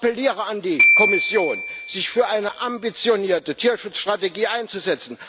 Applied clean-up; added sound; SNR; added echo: none; Glockenspiel; 0 dB; none.